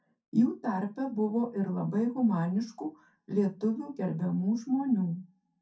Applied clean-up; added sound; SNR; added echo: none; none; none; reverberation time 0.3 s.